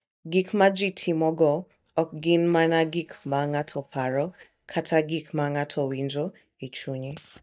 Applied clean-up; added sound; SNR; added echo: neural mask model DeepFilterNet 3.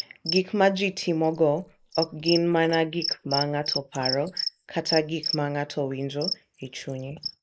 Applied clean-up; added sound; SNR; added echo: neural mask model Resemble Enhance denoiser.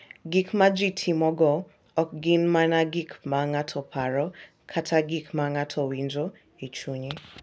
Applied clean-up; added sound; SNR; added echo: none; none; none; none.